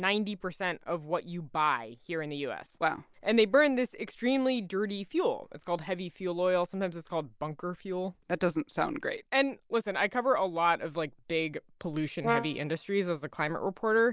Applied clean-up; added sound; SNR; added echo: none; Brass instrument; 6 dB; none.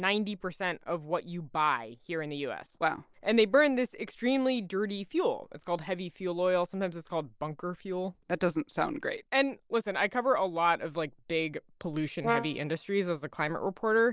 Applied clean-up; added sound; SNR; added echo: neural separator model SepFormer DNS4.